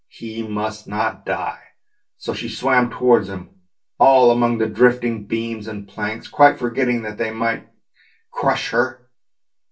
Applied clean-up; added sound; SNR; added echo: none; none; none; reverberation time 0.2 s.